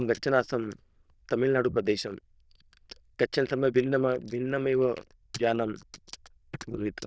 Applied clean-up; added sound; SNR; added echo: neural diffusion model UNIVERSE++.